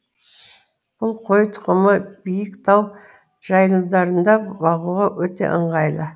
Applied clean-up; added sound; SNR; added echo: none; none; none; none.